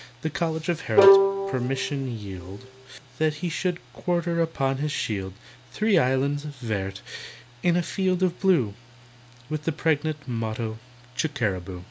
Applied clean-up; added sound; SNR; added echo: none; Bowed string instrument; -3 dB; none.